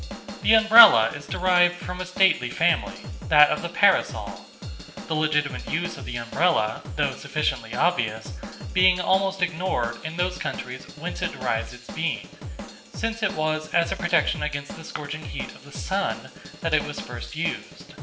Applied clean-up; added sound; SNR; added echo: none; Drum / Drum kit; 11 dB; reverberation time 0.7 s.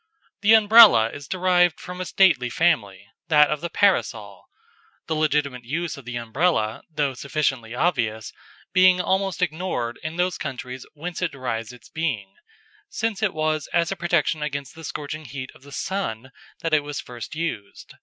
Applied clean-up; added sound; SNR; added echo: none; none; none; none.